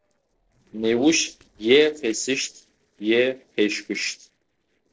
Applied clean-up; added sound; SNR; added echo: neural separator model SepFormer DNS4.